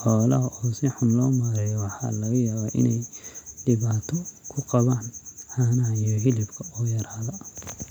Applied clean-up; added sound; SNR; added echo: none; none; none; none.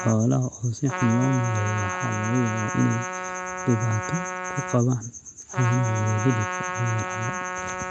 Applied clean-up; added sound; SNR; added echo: none; Trumpet; 6 dB; none.